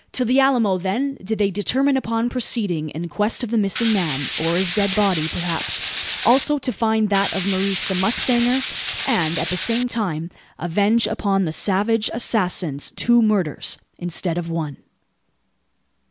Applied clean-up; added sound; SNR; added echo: none; Tools; 6 dB; none.